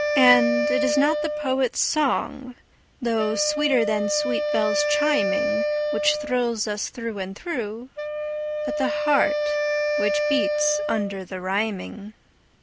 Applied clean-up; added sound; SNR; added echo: none; Wind instrument, woodwind instrument; 1 dB; none.